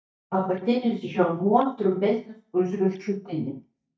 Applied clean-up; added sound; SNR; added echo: neural mask model DeepFilterNet 3.